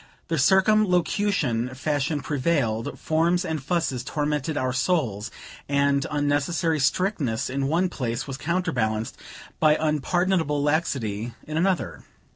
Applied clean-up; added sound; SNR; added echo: none; none; none; none.